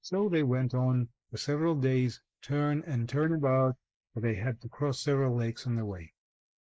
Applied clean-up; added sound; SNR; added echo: neural mask model Resemble Enhance denoiser.